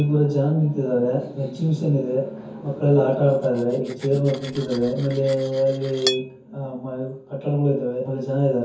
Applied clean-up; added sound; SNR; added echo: none; Cutlery, silverware; 18 dB; reverberation time 0.6 s.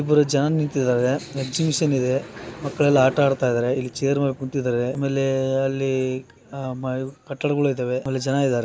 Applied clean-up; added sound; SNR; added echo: none; none; none; none.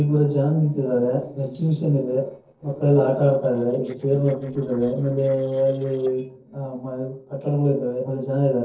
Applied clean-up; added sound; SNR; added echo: neural separator model SepFormer DNS4.